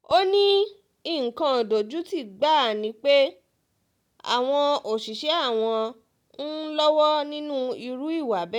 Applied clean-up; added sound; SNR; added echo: none; none; none; none.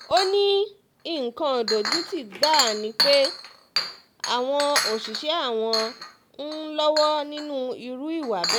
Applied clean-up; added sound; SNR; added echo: none; Chink, clink; 5 dB; none.